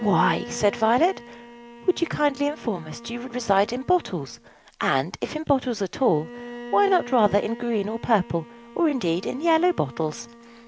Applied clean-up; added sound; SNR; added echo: none; Bowed string instrument; 17 dB; none.